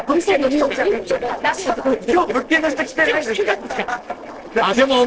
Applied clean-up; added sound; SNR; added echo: neural separator model SepFormer DNS4.